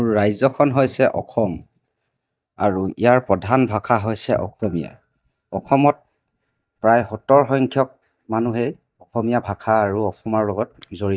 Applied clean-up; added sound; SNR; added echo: neural mask model DeepFilterNet 3.